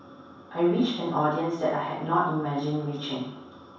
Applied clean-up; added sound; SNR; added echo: none; none; none; reverberation time 0.7 s.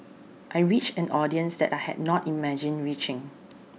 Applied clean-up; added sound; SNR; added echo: none; none; none; none.